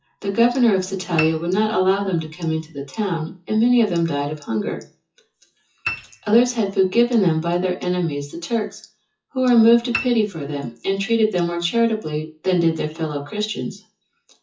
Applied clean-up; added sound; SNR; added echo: classical method WPE with log-MMSE.